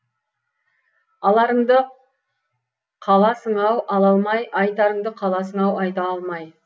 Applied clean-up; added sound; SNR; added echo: none; none; none; none.